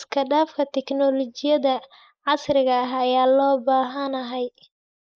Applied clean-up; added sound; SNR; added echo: neural mask model Resemble Enhance denoiser.